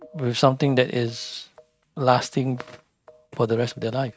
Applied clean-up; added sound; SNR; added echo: neural mask model RNNoise.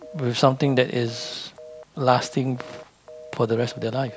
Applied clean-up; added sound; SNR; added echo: none; Telephone; 19 dB; none.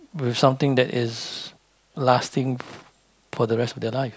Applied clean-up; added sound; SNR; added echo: none; none; none; none.